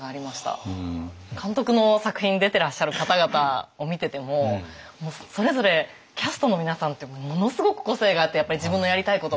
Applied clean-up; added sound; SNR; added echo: none; none; none; none.